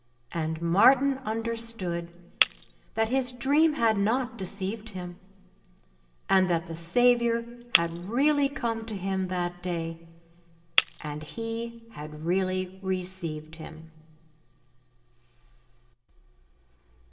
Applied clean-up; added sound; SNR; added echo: none; Shatter; 7 dB; reverberation time 1.4 s.